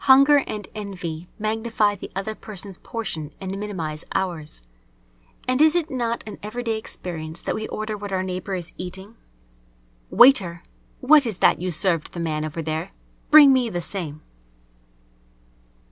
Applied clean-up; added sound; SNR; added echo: none; none; none; none.